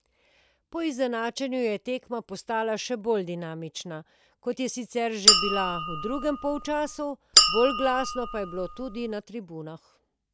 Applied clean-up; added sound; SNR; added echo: none; Chink, clink; -4 dB; none.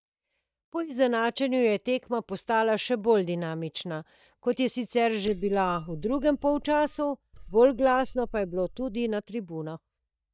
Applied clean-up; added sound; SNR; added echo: neural mask model DeepFilterNet 3.